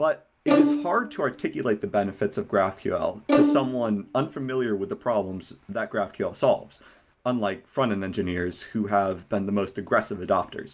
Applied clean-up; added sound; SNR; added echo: none; Bowed string instrument; 1 dB; none.